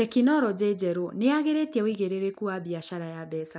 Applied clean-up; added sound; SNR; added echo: none; none; none; none.